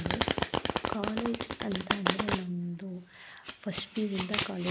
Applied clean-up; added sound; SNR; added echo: none; Domestic sounds, home sounds; -3 dB; none.